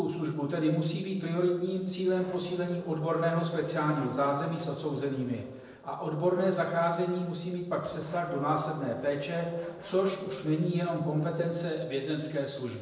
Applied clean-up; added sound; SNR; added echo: neural separator model SepFormer DNS4.